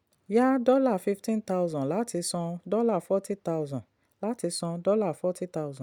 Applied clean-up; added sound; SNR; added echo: none; none; none; none.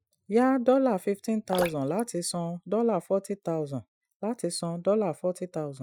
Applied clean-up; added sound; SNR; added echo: classical method Wiener filter.